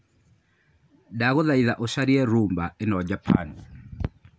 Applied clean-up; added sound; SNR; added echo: none; none; none; none.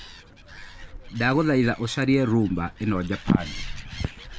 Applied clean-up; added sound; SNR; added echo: none; Animal; 13 dB; none.